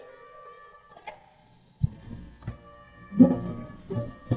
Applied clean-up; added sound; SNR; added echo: neural mask model DeepFilterNet 3.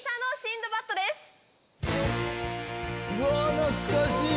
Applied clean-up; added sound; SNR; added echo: none; none; none; none.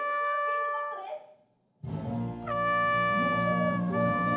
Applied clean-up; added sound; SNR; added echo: none; Trumpet; -3 dB; reverberation time 0.9 s.